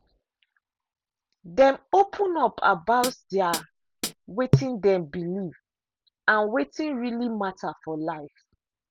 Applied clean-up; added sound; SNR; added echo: none; Hi-hat; 3 dB; none.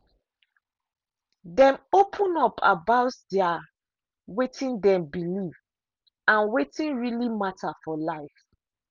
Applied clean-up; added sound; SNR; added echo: none; none; none; none.